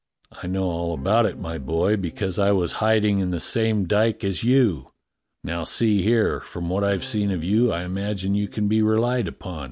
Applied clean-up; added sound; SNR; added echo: none; Electric guitar / Strum; 19 dB; none.